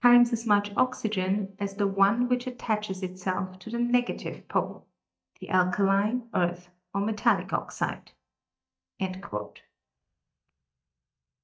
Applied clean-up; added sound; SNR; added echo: neural mask model DeepFilterNet 3.